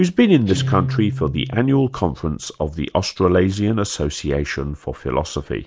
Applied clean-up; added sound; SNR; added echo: neural mask model DeepFilterNet 3.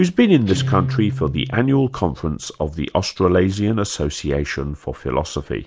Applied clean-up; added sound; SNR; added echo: none; Guitar; 11 dB; none.